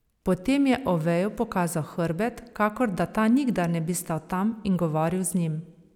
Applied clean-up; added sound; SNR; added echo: none; none; none; none.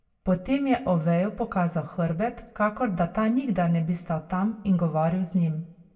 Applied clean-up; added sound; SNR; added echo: none; none; none; reverberation time 0.2 s.